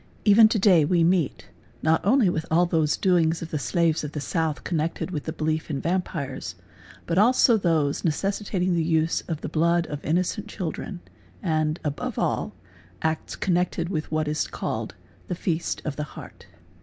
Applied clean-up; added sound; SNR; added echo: none; none; none; none.